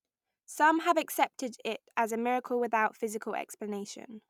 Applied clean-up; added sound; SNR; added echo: none; none; none; none.